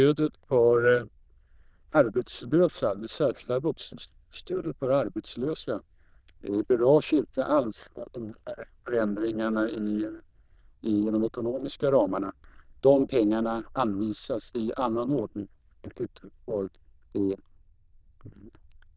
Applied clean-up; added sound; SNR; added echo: neural diffusion model UNIVERSE++.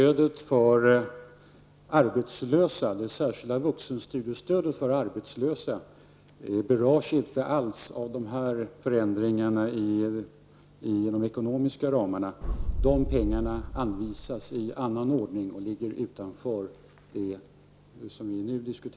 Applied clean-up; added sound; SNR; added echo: none; Boom; 4 dB; none.